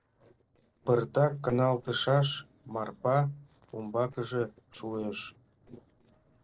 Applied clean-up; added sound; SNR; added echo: neural separator model SepFormer DNS4.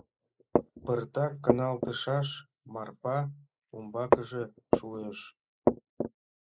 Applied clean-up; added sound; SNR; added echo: neural mask model Resemble Enhance denoiser.